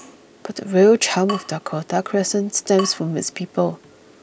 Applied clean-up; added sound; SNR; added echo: none; Drip / Water tap, faucet; 18 dB; none.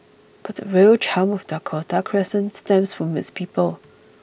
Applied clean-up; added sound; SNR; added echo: none; none; none; none.